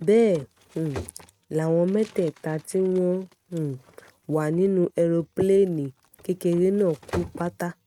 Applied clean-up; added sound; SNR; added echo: neural mask model RNNoise.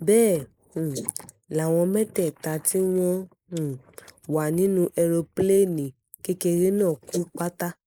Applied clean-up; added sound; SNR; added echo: neural mask model Resemble Enhance denoiser.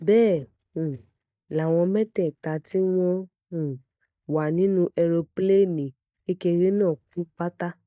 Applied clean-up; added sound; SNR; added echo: neural mask model DeepFilterNet 3.